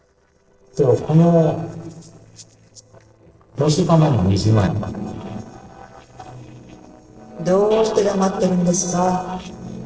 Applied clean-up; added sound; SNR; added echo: neural separator model SepFormer DNS4.